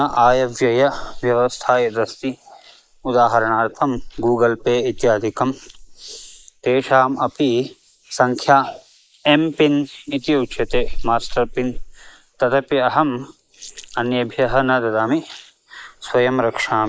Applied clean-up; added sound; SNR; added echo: neural mask model Resemble Enhance denoiser.